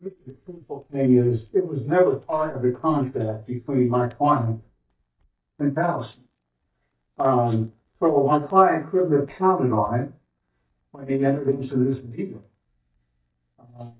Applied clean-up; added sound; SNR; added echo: neural mask model DeepFilterNet 3.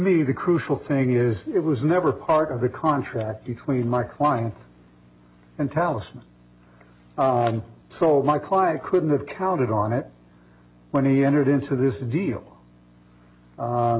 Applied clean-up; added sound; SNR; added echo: none; none; none; none.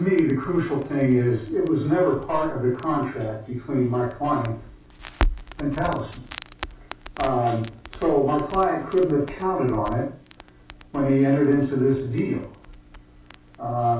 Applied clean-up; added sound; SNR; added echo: none; Crackle; 13 dB; reverberation time 0.3 s.